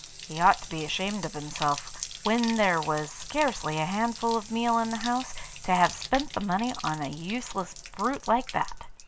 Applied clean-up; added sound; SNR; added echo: none; Bathtub (filling or washing); 13 dB; none.